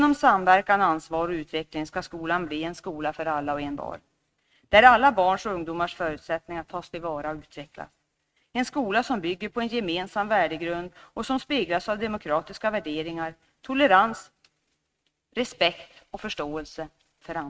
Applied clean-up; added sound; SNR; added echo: neural mask model RNNoise.